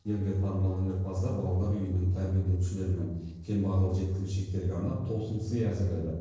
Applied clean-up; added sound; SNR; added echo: neural separator model SepFormer DNS4.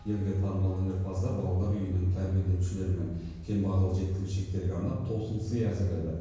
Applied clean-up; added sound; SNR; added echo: none; Traffic noise, roadway noise; 19 dB; reverberation time 1.0 s.